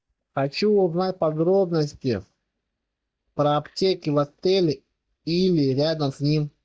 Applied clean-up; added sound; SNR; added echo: neural mask model DeepFilterNet 3.